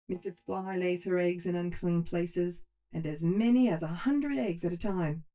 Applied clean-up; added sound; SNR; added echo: neural mask model DeepFilterNet 3.